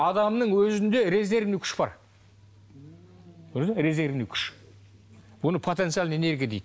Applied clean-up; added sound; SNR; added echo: none; none; none; none.